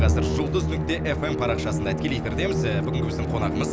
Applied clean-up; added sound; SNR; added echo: none; Musical instrument; -4 dB; none.